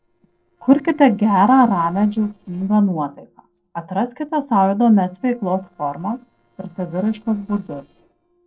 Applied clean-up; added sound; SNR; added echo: neural separator model SepFormer DNS4.